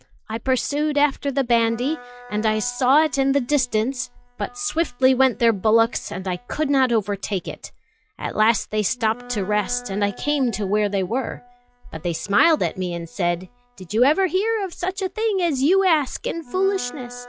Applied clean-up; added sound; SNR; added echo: classical method log-MMSE.